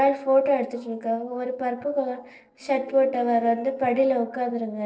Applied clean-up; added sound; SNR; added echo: neural separator model SepFormer DNS4.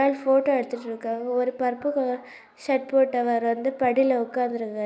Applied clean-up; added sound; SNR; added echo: none; none; none; none.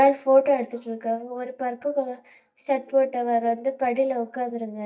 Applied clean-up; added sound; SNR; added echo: neural mask model DeepFilterNet 3.